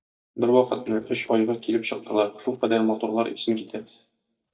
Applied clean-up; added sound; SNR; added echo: neural mask model DeepFilterNet 3.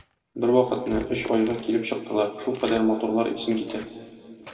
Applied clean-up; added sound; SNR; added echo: none; Tearing; 20 dB; reverberation time 2.2 s.